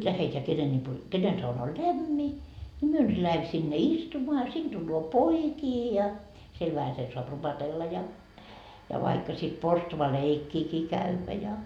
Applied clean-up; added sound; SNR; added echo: none; none; none; none.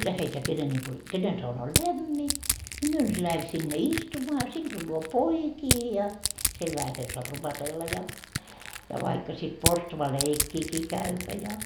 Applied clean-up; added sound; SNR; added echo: none; Crushing; 4 dB; none.